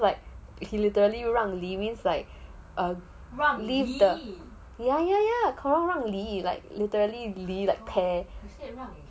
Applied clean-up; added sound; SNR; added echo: none; none; none; none.